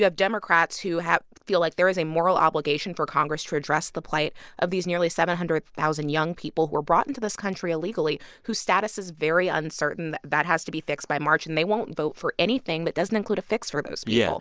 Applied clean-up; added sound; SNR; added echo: none; none; none; none.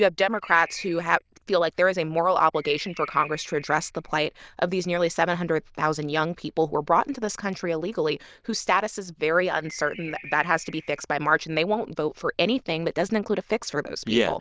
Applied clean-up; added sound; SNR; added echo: neural diffusion model UNIVERSE++.